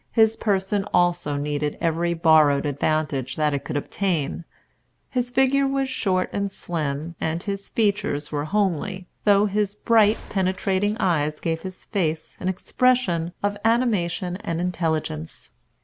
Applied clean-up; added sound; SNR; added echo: none; Gunshot, gunfire; 20 dB; none.